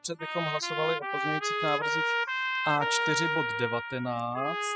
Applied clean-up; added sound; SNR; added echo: classical method spectral subtraction.